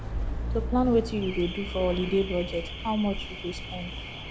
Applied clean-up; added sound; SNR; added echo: none; Alarm / Car; 4 dB; none.